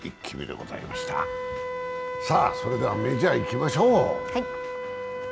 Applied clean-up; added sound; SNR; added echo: none; Wind instrument, woodwind instrument; 6 dB; none.